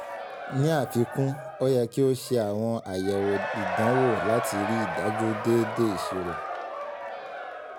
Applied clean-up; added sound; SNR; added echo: none; Crowd / Cheering; 5 dB; none.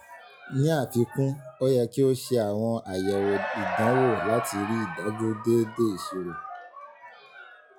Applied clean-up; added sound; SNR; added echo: classical method log-MMSE.